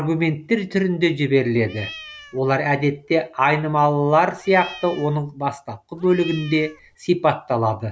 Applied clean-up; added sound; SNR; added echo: none; Cat; 17 dB; none.